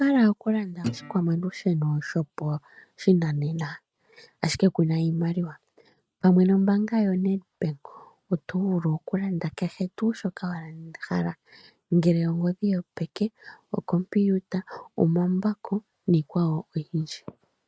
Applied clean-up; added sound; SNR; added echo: neural mask model RNNoise.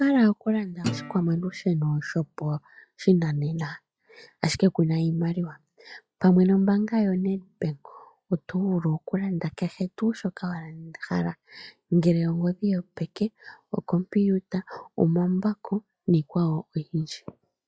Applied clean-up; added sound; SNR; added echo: classical method log-MMSE.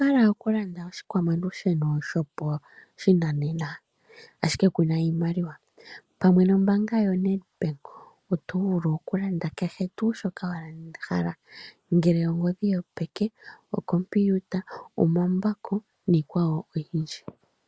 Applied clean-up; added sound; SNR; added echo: none; none; none; none.